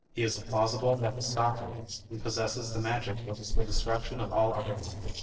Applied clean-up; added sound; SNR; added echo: neural separator model SepFormer DNS4.